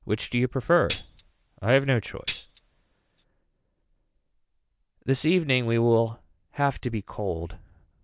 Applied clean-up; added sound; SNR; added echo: none; Tambourine; 12 dB; none.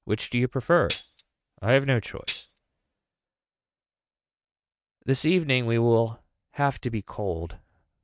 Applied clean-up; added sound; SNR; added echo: neural mask model RNNoise.